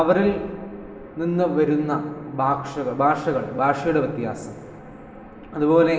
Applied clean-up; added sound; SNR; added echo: none; none; none; reverberation time 1.0 s.